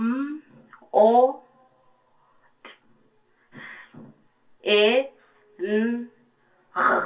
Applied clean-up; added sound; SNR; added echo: none; none; none; reverberation time 0.2 s.